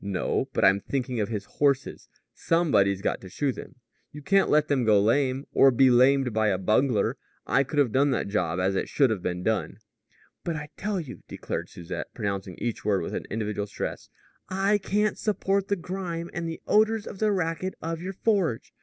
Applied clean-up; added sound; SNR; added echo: none; none; none; none.